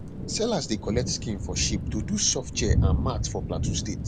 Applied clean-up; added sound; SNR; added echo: none; Thunder / Rain; -1 dB; none.